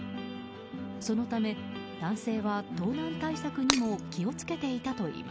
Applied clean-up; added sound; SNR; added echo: none; Shatter; 0 dB; none.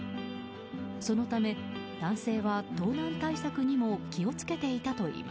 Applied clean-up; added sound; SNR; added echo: none; none; none; none.